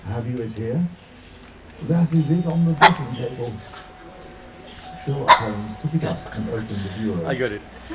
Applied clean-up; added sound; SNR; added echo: none; Dog; 1 dB; reverberation time 0.3 s.